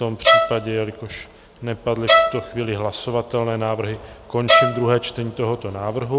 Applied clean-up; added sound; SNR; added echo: none; Bowed string instrument; -2 dB; none.